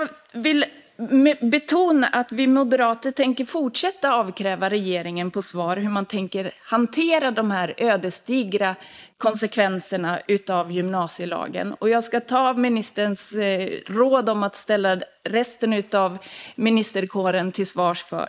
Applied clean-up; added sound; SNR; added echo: neural mask model Resemble Enhance denoiser.